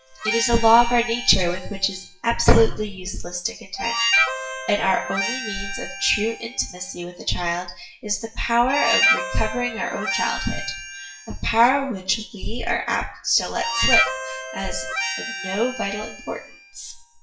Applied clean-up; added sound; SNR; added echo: classical method WPE with log-MMSE.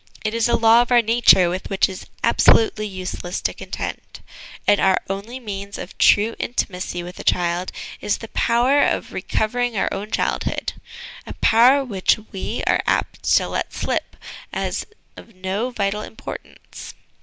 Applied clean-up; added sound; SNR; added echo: none; none; none; none.